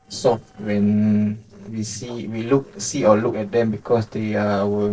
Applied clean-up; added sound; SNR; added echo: neural separator model SepFormer DNS4.